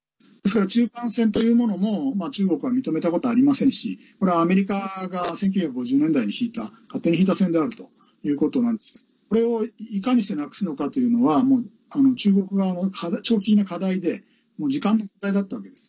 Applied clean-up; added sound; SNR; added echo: none; none; none; none.